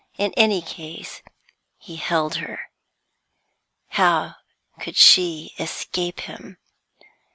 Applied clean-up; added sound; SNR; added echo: none; none; none; none.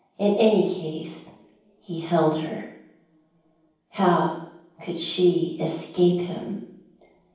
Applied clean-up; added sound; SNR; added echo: none; none; none; reverberation time 0.9 s.